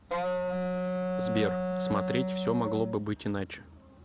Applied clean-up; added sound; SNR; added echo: none; Wind instrument, woodwind instrument; -1 dB; none.